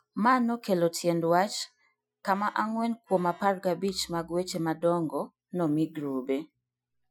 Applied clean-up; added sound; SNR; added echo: classical method Wiener filter.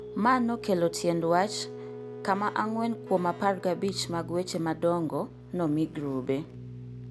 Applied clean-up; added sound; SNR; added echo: none; Telephone + Keyboard (musical); 13 dB; none.